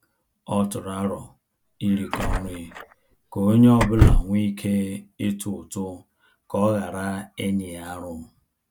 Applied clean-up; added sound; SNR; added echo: none; Door / Car; -2 dB; none.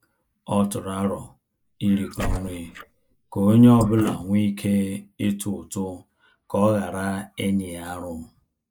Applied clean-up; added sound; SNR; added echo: neural mask model Resemble Enhance denoiser.